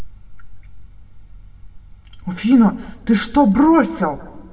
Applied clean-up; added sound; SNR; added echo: none; none; none; reverberation time 1.7 s.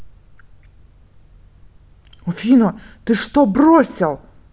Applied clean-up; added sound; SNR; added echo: none; none; none; none.